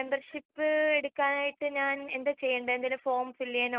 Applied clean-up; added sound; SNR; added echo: none; none; none; none.